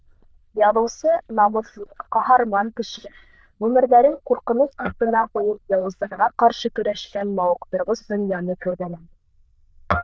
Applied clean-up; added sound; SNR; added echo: neural diffusion model UNIVERSE++.